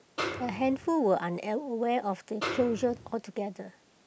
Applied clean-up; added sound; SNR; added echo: none; Snare drum; 6 dB; none.